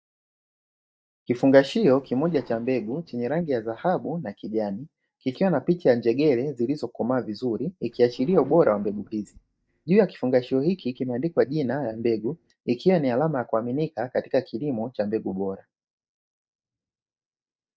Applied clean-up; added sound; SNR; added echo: neural mask model DeepFilterNet 3.